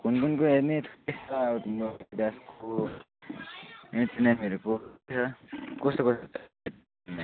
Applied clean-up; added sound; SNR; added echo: none; none; none; none.